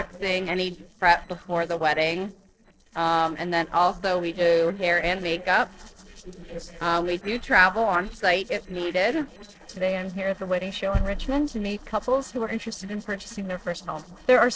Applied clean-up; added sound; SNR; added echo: neural separator model SepFormer DNS4.